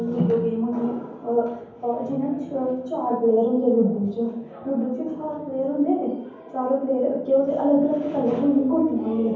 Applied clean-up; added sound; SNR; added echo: none; none; none; reverberation time 0.9 s.